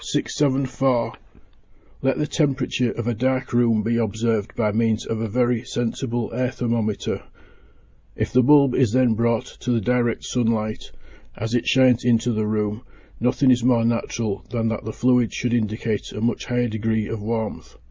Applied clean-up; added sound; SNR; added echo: none; none; none; none.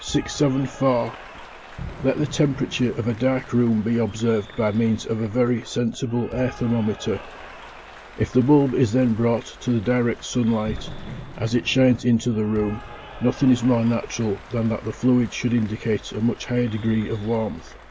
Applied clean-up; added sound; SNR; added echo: none; Applause / Cheering + Fireworks; 18 dB; none.